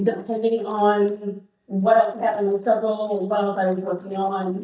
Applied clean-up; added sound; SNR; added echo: neural mask model DeepFilterNet 3.